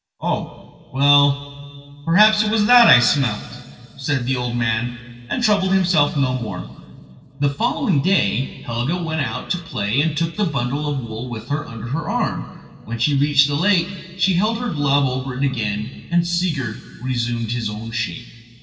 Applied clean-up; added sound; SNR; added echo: none; none; none; reverberation time 2.5 s.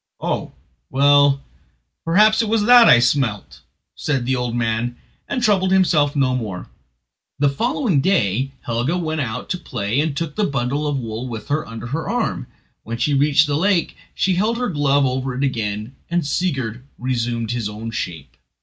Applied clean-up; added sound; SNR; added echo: none; none; none; none.